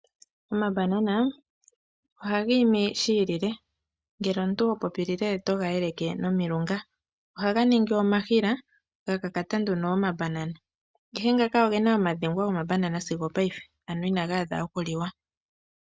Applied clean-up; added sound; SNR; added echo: none; none; none; none.